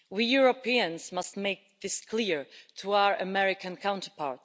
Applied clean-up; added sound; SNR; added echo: none; none; none; none.